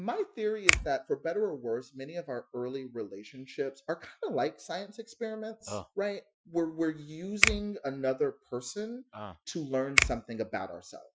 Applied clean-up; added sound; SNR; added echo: classical method Wiener filter.